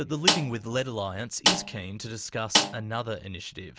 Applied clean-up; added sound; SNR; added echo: none; Snare drum; -3 dB; none.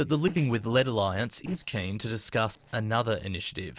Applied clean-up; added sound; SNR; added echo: neural separator model SepFormer DNS4.